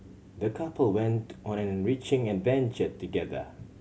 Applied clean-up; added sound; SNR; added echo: none; none; none; none.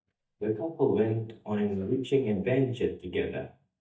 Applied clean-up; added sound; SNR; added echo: neural mask model DeepFilterNet 3.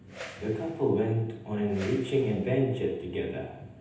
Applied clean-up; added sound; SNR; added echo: none; Whoosh, swoosh, swish; 17 dB; reverberation time 0.9 s.